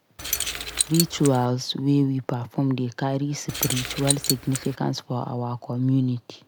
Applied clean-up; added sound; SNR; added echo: none; Keys jangling; 3 dB; none.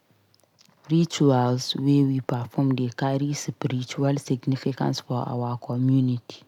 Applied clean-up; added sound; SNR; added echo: none; none; none; none.